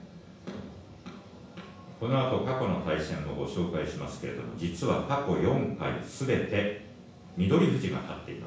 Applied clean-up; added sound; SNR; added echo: none; none; none; reverberation time 0.7 s.